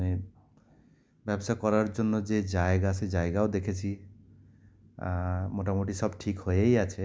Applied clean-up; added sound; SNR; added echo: none; none; none; none.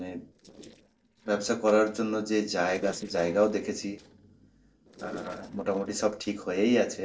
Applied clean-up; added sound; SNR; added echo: neural separator model SepFormer DNS4.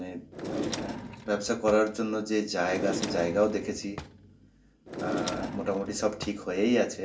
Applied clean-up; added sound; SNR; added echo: none; Drawer open or close; 8 dB; reverberation time 0.2 s.